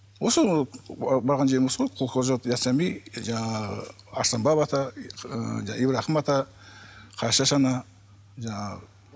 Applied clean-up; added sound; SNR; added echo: none; none; none; none.